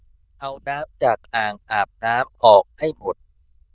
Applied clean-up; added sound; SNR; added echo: neural diffusion model UNIVERSE++.